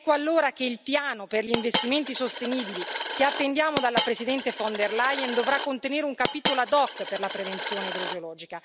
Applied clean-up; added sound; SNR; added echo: none; Coin (dropping); 5 dB; none.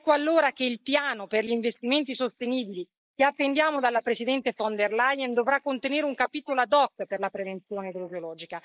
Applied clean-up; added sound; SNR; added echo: neural mask model Resemble Enhance denoiser.